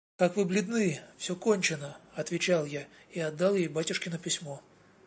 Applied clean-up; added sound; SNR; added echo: none; none; none; none.